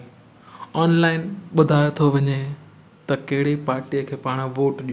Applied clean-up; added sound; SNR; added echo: none; none; none; none.